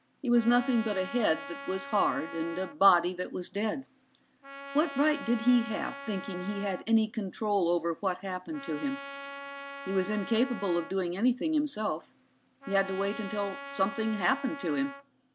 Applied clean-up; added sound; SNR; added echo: none; Trumpet; 14 dB; none.